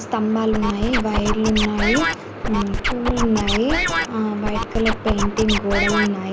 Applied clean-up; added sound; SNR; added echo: none; Scratching (performance technique); 1 dB; none.